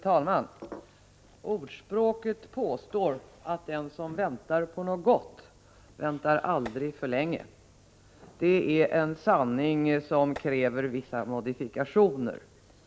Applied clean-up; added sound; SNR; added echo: none; Tap; 18 dB; none.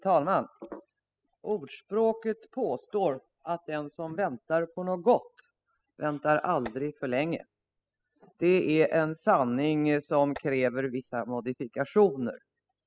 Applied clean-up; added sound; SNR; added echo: classical method spectral subtraction.